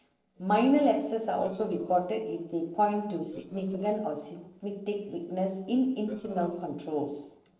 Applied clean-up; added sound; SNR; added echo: neural separator model SepFormer DNS4.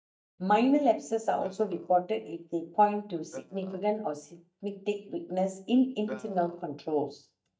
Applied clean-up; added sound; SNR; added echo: neural mask model DeepFilterNet 3.